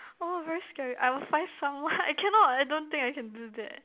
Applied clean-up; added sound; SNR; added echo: none; none; none; none.